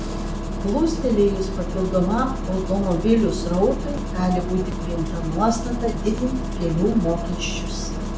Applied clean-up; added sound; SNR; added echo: none; Engine starting; 3 dB; none.